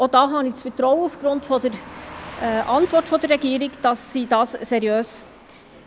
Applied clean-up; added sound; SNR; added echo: none; Car passing by / Truck; 20 dB; none.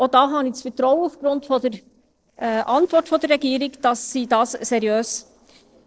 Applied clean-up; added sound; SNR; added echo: neural separator model SepFormer DNS4.